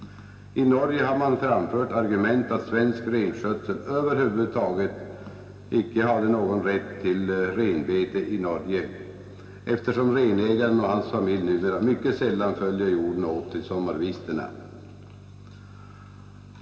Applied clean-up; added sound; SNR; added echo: none; none; none; reverberation time 2.2 s.